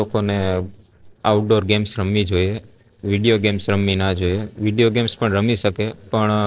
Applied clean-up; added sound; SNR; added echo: neural separator model SepFormer DNS4.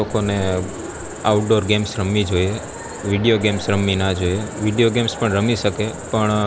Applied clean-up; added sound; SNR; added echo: none; Cricket; 17 dB; none.